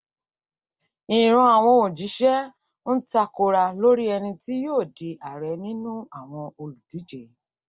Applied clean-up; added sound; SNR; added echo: none; none; none; none.